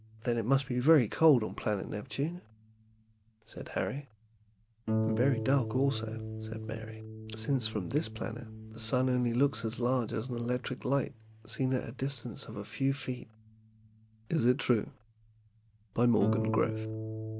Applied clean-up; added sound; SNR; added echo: none; Harp; 8 dB; none.